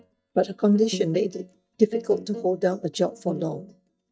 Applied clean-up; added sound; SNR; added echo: neural mask model DeepFilterNet 3.